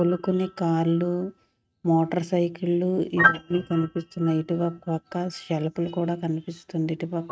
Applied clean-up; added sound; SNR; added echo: neural mask model RNNoise.